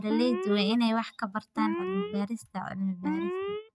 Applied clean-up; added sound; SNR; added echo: neural mask model RNNoise.